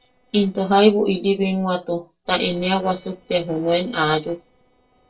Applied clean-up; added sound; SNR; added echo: neural separator model SepFormer DNS4.